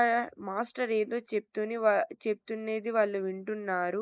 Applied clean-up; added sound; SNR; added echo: neural mask model Resemble Enhance denoiser.